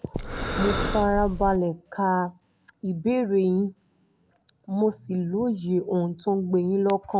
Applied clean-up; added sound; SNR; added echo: none; Breathing; 3 dB; none.